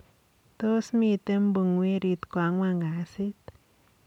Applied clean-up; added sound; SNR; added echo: none; none; none; none.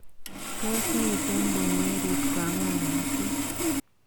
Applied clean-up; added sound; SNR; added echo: none; Sawing; -4 dB; none.